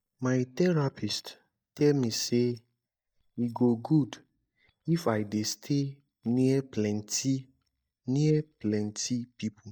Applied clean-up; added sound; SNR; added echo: neural mask model DeepFilterNet 3.